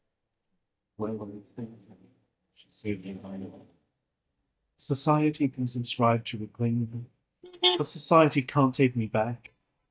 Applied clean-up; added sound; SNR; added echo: neural mask model DeepFilterNet 3.